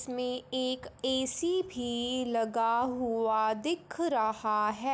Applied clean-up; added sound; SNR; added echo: none; none; none; none.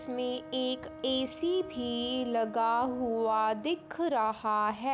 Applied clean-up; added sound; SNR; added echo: none; Wind instrument, woodwind instrument; 16 dB; none.